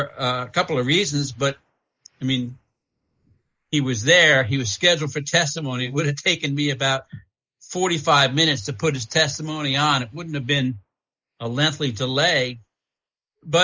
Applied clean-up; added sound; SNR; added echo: neural mask model Resemble Enhance denoiser.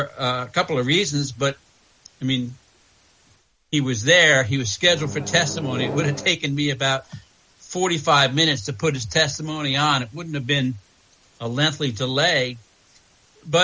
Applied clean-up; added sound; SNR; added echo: none; Microwave oven; 9 dB; none.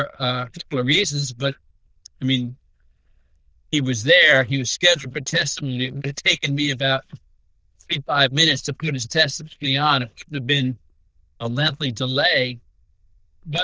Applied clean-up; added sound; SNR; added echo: neural diffusion model UNIVERSE++.